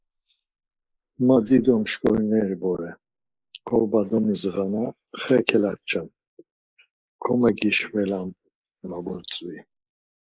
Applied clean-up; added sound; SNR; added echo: neural mask model Resemble Enhance denoiser.